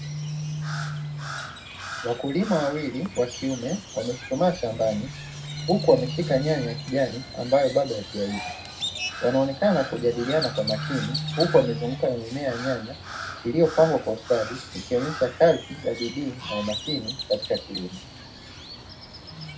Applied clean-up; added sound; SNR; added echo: none; Crow; 8 dB; reverberation time 0.3 s.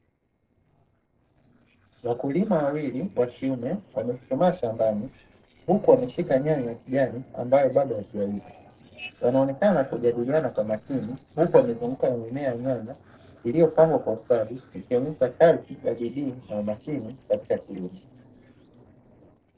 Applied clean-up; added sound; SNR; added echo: neural separator model SepFormer DNS4.